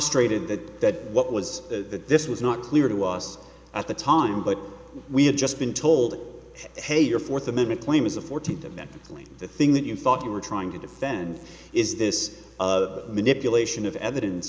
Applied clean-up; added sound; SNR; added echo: none; none; none; none.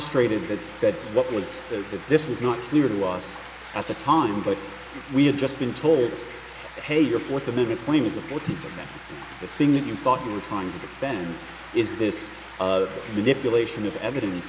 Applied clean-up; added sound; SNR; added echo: none; Stream; 16 dB; none.